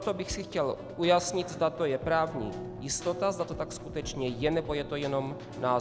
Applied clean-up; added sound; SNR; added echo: none; Keyboard (musical); 12 dB; none.